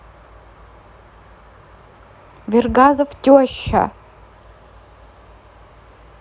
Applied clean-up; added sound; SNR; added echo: none; none; none; none.